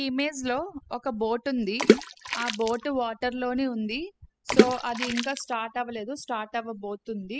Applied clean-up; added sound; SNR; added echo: classical method spectral subtraction.